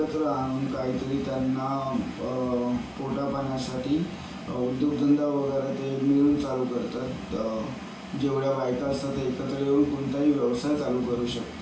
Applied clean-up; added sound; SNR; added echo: none; none; none; reverberation time 0.4 s.